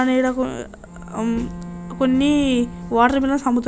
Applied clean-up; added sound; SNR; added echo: none; Bowed string instrument; 15 dB; none.